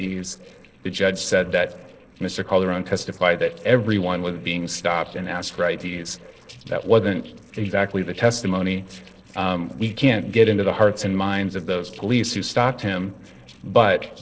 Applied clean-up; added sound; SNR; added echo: neural separator model SepFormer DNS4.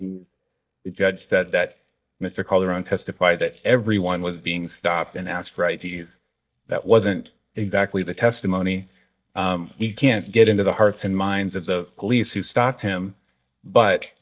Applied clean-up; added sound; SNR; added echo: neural mask model DeepFilterNet 3.